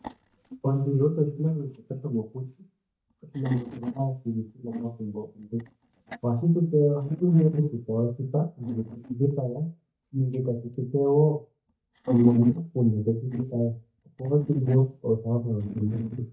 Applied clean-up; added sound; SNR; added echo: neural mask model DeepFilterNet 3.